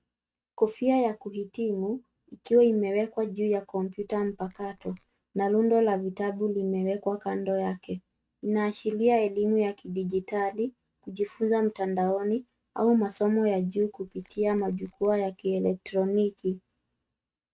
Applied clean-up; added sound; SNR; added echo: neural mask model RNNoise.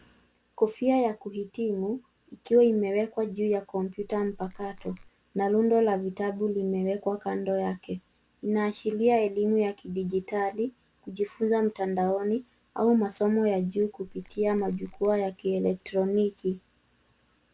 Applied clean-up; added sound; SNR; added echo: none; Squeak / Tools; 20 dB; none.